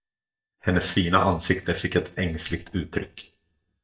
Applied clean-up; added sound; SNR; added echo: neural mask model DeepFilterNet 3.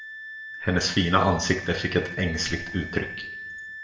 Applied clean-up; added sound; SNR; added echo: none; Wind instrument, woodwind instrument; 11 dB; reverberation time 0.8 s.